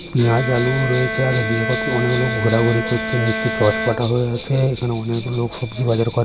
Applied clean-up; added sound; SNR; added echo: none; Bell + Bowed string instrument; 6 dB; none.